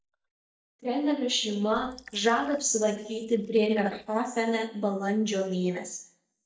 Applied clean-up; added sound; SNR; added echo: neural mask model DeepFilterNet 3.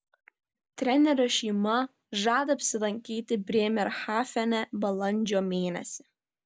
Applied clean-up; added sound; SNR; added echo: none; none; none; none.